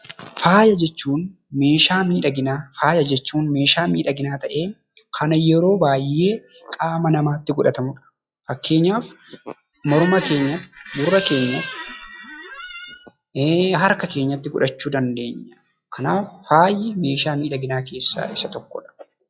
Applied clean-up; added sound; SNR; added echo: classical method log-MMSE.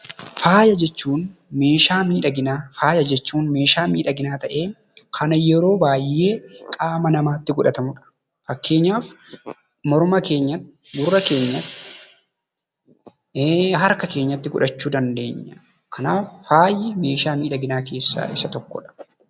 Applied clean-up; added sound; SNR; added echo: none; none; none; none.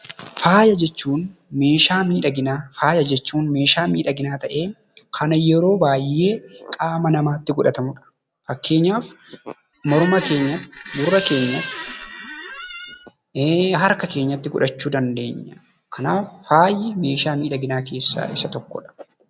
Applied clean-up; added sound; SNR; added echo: none; Squeak; 11 dB; none.